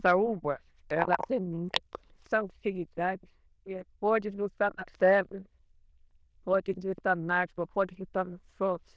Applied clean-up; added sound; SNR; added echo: neural diffusion model UNIVERSE++.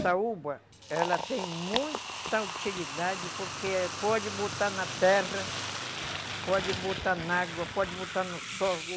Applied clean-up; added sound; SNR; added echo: none; Liquid; 6 dB; none.